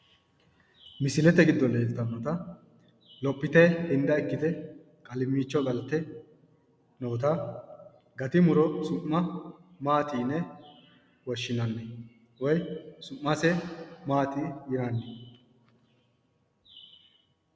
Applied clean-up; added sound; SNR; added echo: none; none; none; none.